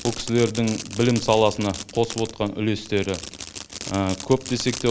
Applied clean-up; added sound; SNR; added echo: none; Fireworks; 13 dB; none.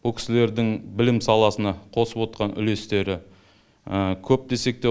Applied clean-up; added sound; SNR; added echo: none; none; none; none.